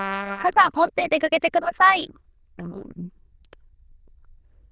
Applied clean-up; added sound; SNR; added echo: neural diffusion model UNIVERSE++.